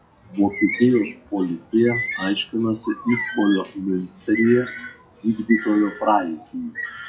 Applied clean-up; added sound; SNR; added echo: classical method WPE with log-MMSE.